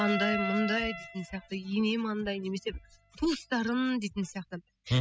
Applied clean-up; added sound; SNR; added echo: classical method spectral subtraction.